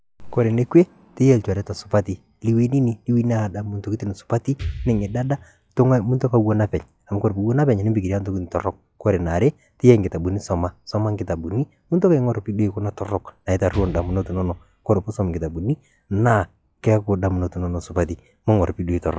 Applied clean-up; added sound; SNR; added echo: classical method log-MMSE.